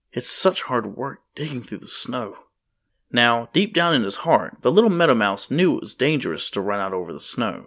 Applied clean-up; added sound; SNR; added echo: none; none; none; none.